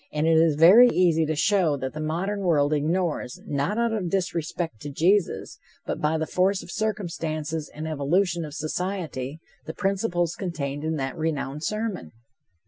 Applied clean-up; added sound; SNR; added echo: none; none; none; none.